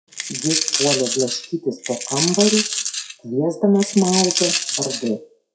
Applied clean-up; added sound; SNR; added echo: classical method WPE with log-MMSE.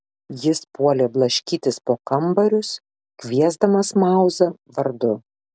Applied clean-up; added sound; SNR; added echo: none; none; none; none.